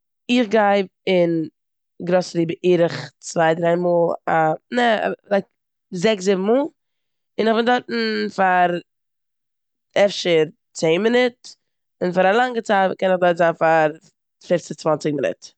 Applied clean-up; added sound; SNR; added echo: none; none; none; none.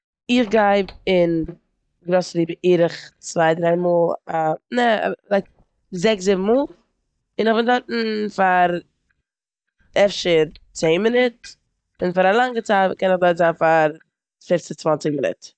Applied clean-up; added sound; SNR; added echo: neural mask model DeepFilterNet 3.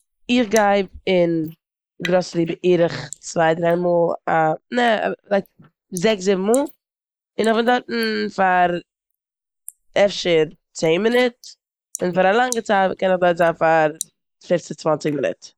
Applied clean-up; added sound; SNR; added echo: neural mask model Resemble Enhance denoiser.